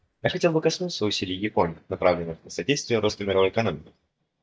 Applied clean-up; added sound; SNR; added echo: neural mask model DeepFilterNet 3.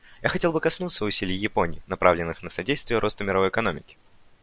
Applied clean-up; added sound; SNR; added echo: none; none; none; none.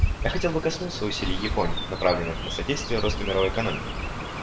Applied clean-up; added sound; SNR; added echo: none; Chirp, tweet; 3 dB; reverberation time 1.5 s.